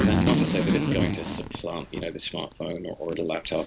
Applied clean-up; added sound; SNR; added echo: none; Zipper (clothing); -3 dB; none.